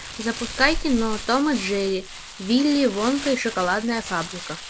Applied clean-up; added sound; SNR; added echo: none; Crumpling, crinkling; 10 dB; none.